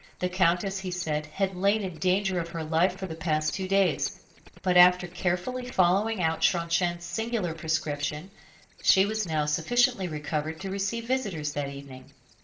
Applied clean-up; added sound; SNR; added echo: neural separator model SepFormer DNS4.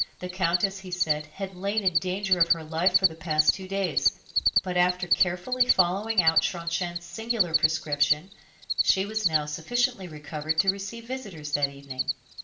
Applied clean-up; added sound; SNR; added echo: none; Cricket; -3 dB; reverberation time 0.4 s.